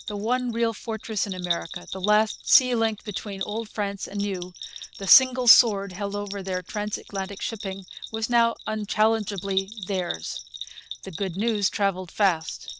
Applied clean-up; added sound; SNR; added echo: none; Bell; 12 dB; none.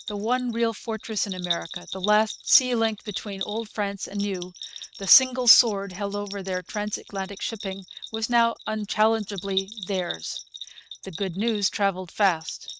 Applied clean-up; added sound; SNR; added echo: neural mask model RNNoise.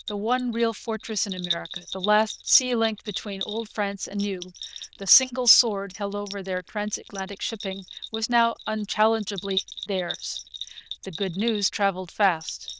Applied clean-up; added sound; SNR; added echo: neural diffusion model UNIVERSE++.